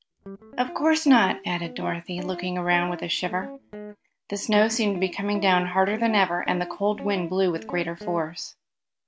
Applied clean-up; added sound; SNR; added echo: none; Guitar; 14 dB; none.